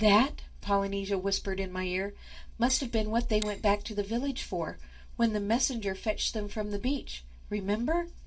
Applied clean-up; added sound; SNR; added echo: neural separator model SepFormer DNS4.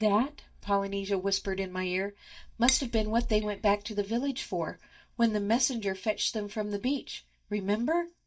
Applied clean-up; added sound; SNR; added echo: neural mask model DeepFilterNet 3.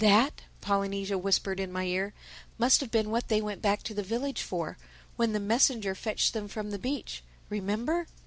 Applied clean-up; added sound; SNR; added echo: none; none; none; none.